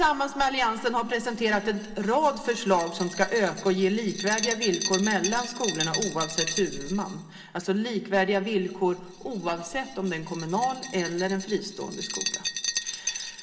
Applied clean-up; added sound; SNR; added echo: none; Glass; 9 dB; reverberation time 1.6 s.